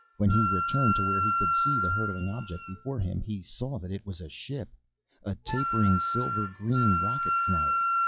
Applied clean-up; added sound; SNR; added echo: classical method log-MMSE.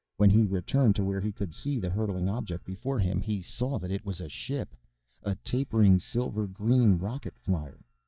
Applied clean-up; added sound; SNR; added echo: neural mask model DeepFilterNet 3.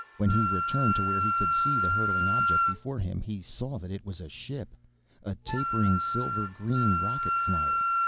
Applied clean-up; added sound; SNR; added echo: none; Wind instrument, woodwind instrument; -2 dB; none.